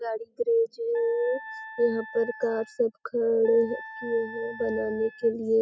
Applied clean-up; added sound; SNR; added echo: classical method spectral subtraction.